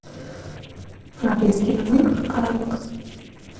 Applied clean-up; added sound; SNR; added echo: neural separator model SepFormer DNS4.